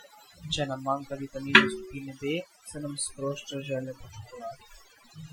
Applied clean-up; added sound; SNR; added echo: classical method Wiener filter.